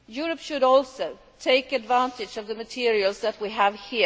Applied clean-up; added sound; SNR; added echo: none; none; none; none.